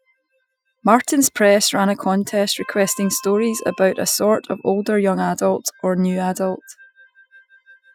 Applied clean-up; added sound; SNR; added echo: classical method Wiener filter.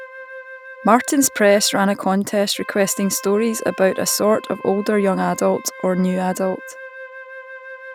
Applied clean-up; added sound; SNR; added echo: none; Wind instrument, woodwind instrument; 17 dB; none.